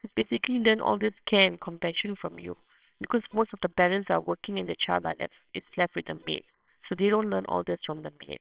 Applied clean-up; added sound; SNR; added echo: neural separator model SepFormer WHAMR!.